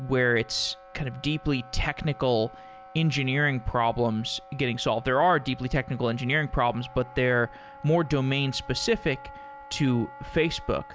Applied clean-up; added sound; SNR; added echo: none; Wind instrument, woodwind instrument; 19 dB; none.